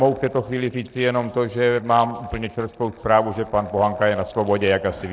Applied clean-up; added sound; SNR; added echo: neural separator model SepFormer DNS4.